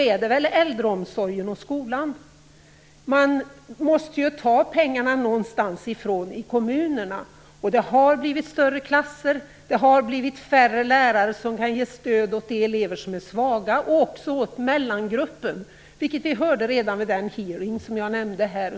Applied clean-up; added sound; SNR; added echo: none; none; none; none.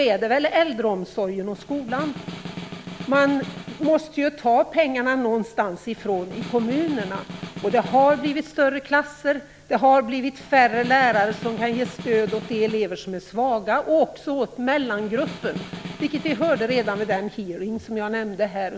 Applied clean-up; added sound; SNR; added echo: none; Snare drum; 15 dB; none.